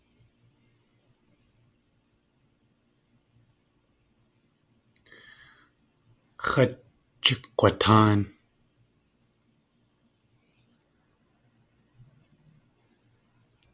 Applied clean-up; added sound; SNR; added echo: none; none; none; none.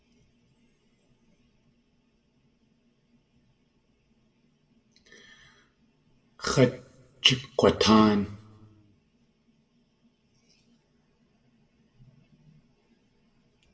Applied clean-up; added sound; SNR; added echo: none; none; none; reverberation time 0.6 s.